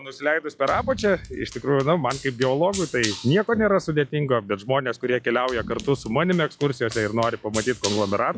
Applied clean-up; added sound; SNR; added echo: classical method log-MMSE.